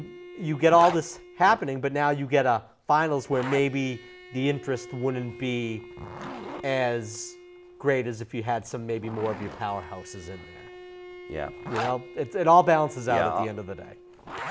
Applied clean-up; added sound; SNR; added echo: none; Bowed string instrument + Zipper (clothing); 14 dB; none.